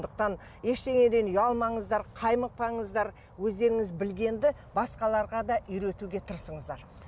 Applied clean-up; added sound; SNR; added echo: none; none; none; none.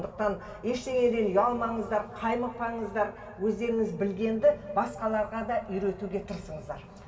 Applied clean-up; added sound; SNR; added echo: none; none; none; reverberation time 2.3 s.